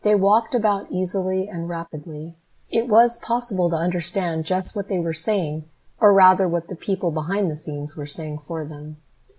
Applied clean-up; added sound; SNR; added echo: neural mask model Resemble Enhance denoiser.